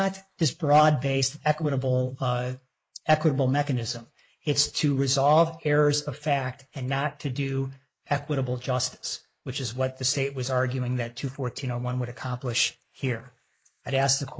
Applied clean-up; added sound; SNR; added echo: neural mask model Resemble Enhance denoiser.